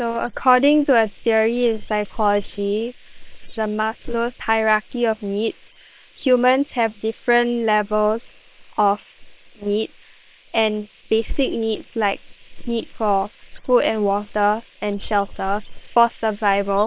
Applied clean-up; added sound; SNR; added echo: neural separator model SepFormer WHAM!.